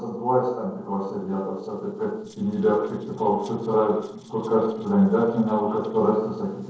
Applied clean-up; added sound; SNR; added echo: neural separator model SepFormer DNS4.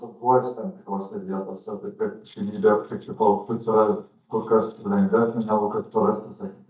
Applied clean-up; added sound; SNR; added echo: neural mask model DeepFilterNet 3.